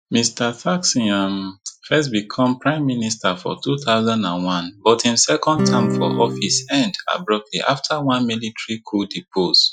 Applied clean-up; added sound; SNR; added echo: classical method Wiener filter.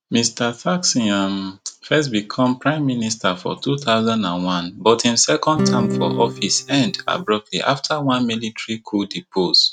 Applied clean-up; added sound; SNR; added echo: neural mask model RNNoise.